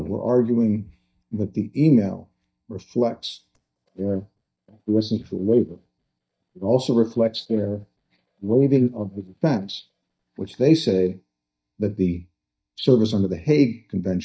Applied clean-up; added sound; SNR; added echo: neural mask model DeepFilterNet 3.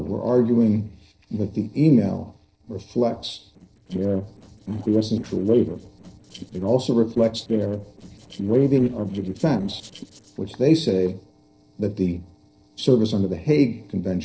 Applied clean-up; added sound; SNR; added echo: neural separator model SepFormer DNS4.